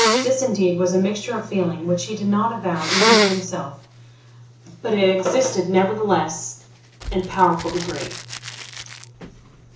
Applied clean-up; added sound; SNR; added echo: none; Sneeze; 4 dB; reverberation time 0.7 s.